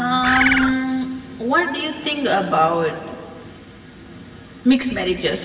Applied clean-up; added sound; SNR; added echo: none; Bird; -2 dB; reverberation time 1.9 s.